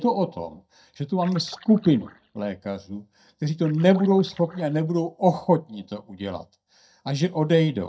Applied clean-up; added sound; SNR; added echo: neural mask model DeepFilterNet 3.